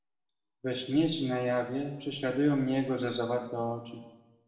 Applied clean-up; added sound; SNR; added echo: none; none; none; reverberation time 0.9 s.